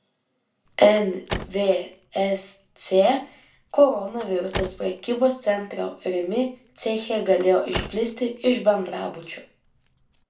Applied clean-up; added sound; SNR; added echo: none; Car; 15 dB; reverberation time 0.3 s.